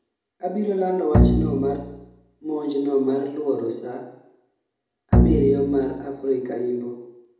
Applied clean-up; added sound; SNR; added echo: none; Bowed string instrument; -4 dB; reverberation time 0.8 s.